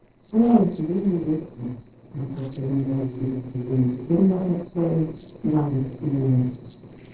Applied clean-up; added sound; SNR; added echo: neural separator model SepFormer DNS4.